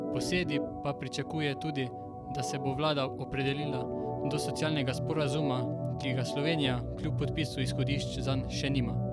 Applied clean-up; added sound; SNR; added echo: none; Organ; 1 dB; none.